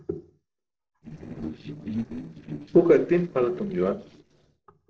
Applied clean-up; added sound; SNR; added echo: neural separator model SepFormer DNS4.